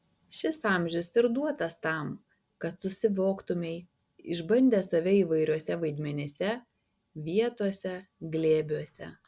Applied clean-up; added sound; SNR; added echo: none; none; none; none.